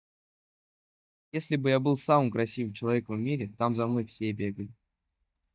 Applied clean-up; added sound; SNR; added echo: neural mask model DeepFilterNet 3.